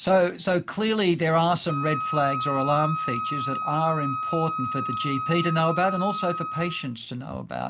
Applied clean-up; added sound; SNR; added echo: none; Wind instrument, woodwind instrument; 6 dB; none.